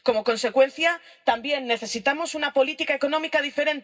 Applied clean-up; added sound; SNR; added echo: none; none; none; reverberation time 0.4 s.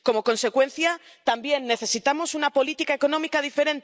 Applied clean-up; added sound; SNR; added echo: none; none; none; none.